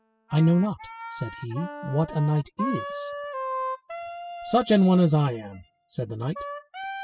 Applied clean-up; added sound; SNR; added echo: classical method spectral subtraction.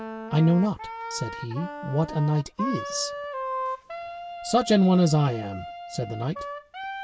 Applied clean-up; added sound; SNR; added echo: none; Wind instrument, woodwind instrument; 9 dB; none.